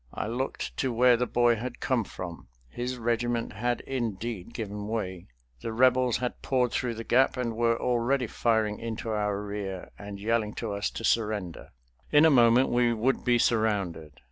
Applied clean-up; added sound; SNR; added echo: none; none; none; none.